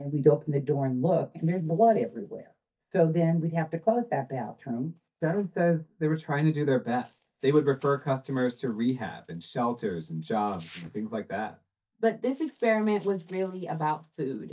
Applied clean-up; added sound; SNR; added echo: neural mask model DeepFilterNet 3.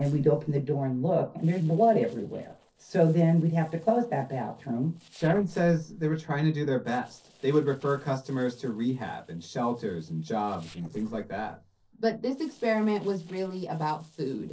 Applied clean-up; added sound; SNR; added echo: neural separator model SepFormer DNS4.